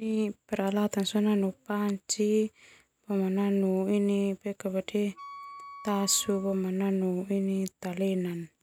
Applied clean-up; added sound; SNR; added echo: none; Wind instrument, woodwind instrument; 18 dB; none.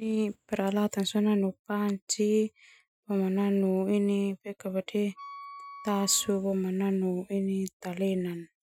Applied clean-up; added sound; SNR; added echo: classical method Wiener filter.